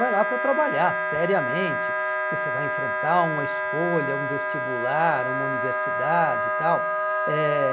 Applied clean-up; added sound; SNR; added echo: none; Wind instrument, woodwind instrument; -1 dB; none.